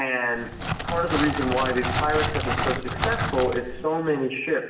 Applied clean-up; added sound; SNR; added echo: none; Crackle; 1 dB; reverberation time 0.8 s.